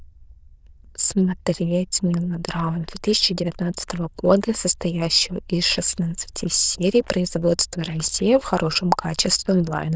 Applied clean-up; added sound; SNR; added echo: neural diffusion model UNIVERSE++.